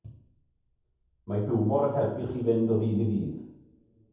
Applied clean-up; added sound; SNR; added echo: none; none; none; reverberation time 0.9 s.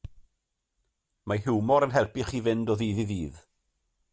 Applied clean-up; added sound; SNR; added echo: none; none; none; none.